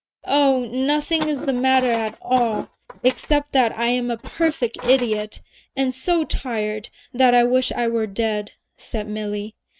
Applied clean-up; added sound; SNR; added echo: neural mask model RNNoise.